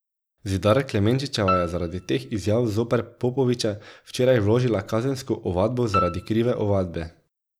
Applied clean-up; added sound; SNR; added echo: none; Piano; 8 dB; none.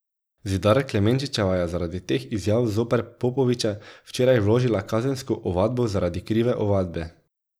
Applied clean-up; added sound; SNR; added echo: none; none; none; none.